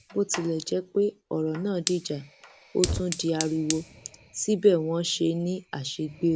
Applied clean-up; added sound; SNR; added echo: none; Fire; 11 dB; none.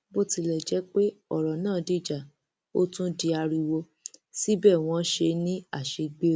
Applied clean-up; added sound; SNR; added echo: none; none; none; none.